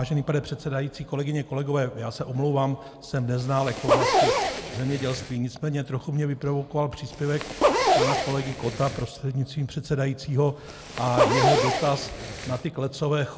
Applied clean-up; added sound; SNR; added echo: none; Zipper (clothing); -2 dB; none.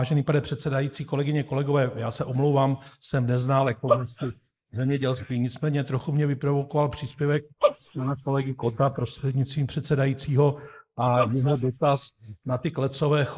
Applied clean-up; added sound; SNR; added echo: neural mask model Resemble Enhance denoiser.